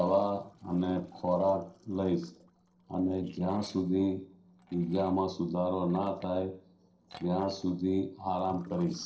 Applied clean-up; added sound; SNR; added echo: neural separator model SepFormer DNS4.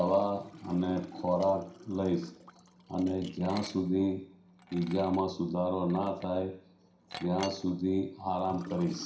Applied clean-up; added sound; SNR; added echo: none; Liquid; 18 dB; reverberation time 0.5 s.